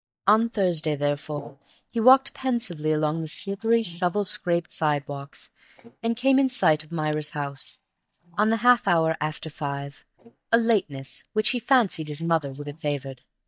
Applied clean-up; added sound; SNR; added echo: neural mask model DeepFilterNet 3.